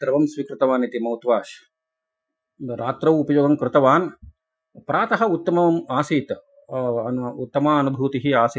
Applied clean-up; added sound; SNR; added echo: classical method Wiener filter.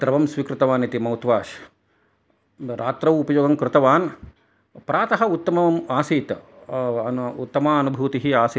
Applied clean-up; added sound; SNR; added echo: none; none; none; none.